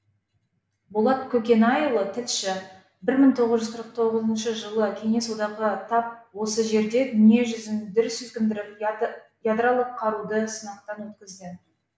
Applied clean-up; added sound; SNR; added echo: none; none; none; none.